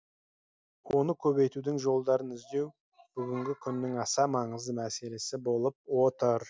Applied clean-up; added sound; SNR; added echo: none; none; none; none.